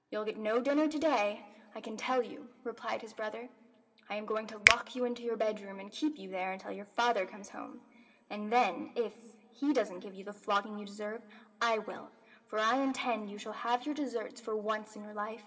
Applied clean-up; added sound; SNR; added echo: none; Finger snapping; -1 dB; reverberation time 1.6 s.